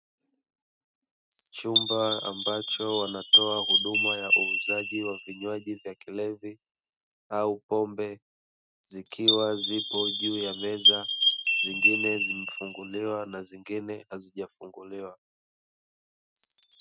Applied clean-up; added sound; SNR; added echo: neural mask model RNNoise.